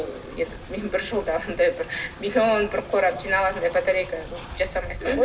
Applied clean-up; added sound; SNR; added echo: none; Train; 14 dB; reverberation time 0.2 s.